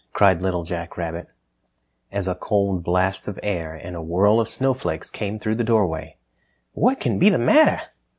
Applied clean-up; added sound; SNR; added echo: none; none; none; none.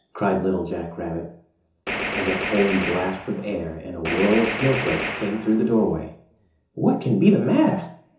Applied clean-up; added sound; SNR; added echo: none; Gunshot, gunfire; 6 dB; reverberation time 0.6 s.